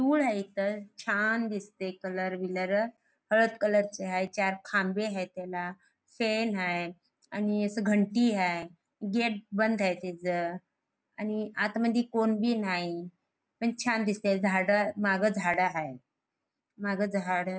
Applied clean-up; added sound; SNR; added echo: none; none; none; none.